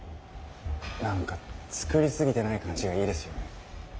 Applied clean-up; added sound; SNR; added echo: none; Run; 10 dB; none.